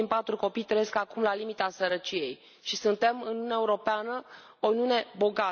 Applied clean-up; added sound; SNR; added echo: none; none; none; none.